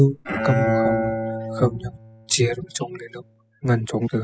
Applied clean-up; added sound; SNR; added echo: classical method spectral subtraction.